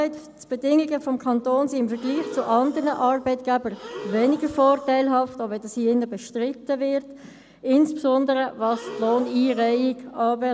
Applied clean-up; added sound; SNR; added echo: none; Breathing; 14 dB; none.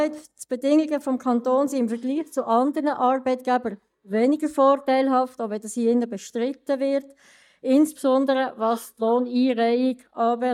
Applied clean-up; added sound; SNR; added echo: neural mask model DeepFilterNet 3.